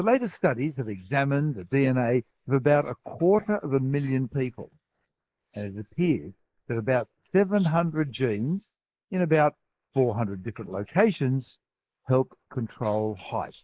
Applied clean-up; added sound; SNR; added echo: neural mask model Resemble Enhance denoiser.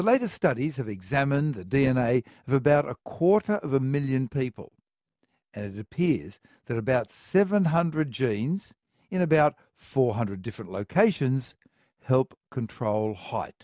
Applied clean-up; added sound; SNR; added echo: none; none; none; none.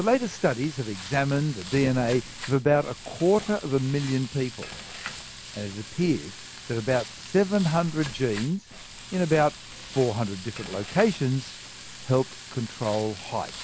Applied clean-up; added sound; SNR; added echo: none; Frying (food); 14 dB; none.